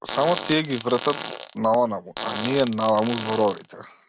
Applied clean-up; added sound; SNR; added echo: none; Fart; 8 dB; none.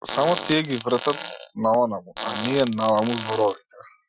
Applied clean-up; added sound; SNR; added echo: classical method Wiener filter.